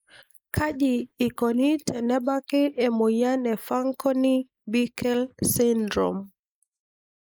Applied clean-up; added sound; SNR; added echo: neural mask model Resemble Enhance denoiser.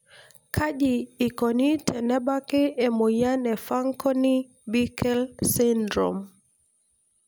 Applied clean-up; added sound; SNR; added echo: none; none; none; none.